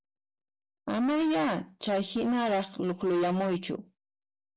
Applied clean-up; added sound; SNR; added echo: none; none; none; none.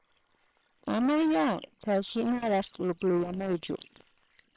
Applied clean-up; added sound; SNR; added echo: neural separator model SepFormer WHAM!.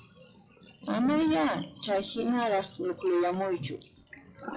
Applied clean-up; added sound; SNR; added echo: classical method log-MMSE.